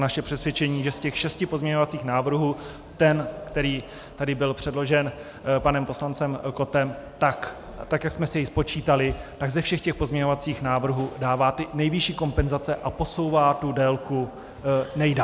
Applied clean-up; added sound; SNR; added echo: none; Glass; 19 dB; none.